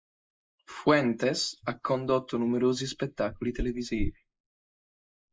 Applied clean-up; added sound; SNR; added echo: neural mask model Resemble Enhance denoiser.